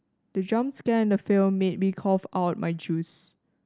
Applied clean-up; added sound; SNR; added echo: none; none; none; none.